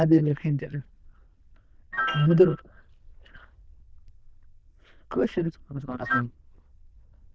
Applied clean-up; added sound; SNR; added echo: neural diffusion model UNIVERSE++.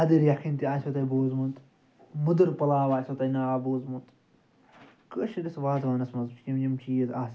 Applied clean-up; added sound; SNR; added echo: none; none; none; none.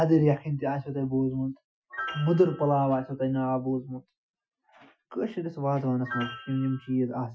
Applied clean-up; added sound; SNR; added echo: classical method Wiener filter.